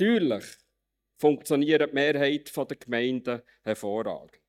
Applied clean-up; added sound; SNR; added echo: neural mask model DeepFilterNet 3.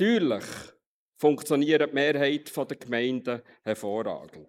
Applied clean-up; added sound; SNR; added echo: neural mask model Resemble Enhance denoiser.